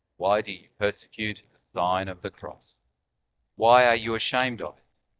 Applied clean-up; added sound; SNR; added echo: neural mask model DeepFilterNet 3.